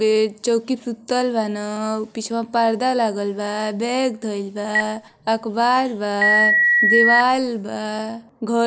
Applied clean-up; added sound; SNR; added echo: none; Telephone; -2 dB; none.